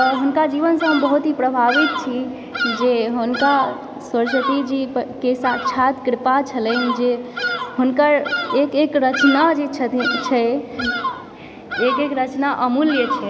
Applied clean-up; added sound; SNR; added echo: none; Bird vocalization, bird call, bird song; 7 dB; none.